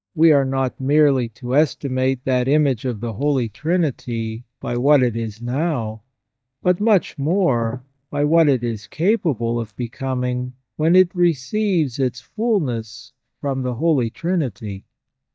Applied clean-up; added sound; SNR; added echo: neural mask model DeepFilterNet 3.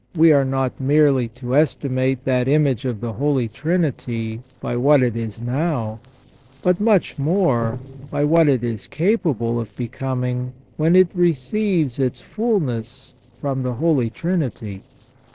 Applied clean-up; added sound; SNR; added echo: neural separator model SepFormer DNS4.